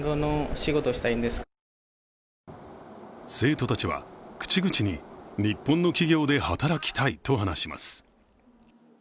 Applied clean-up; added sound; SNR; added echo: none; none; none; none.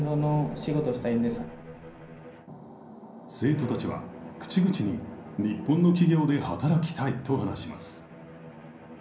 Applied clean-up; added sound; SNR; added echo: none; Bowed string instrument; 18 dB; reverberation time 0.6 s.